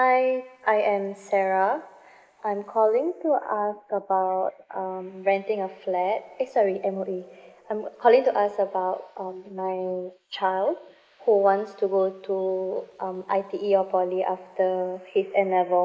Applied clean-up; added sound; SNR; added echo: neural mask model Resemble Enhance denoiser.